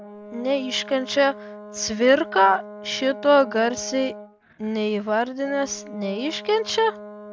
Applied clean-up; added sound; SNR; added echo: none; Brass instrument; 16 dB; none.